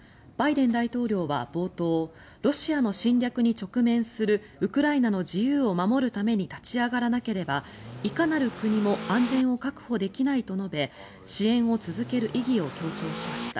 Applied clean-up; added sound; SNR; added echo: none; Accelerating, revving, vroom / Car; 12 dB; none.